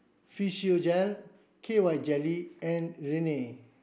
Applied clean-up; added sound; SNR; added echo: none; none; none; none.